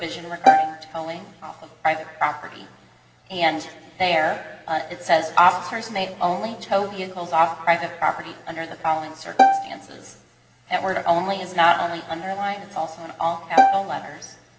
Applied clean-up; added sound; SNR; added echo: none; Bowed string instrument; -4 dB; reverberation time 2.4 s.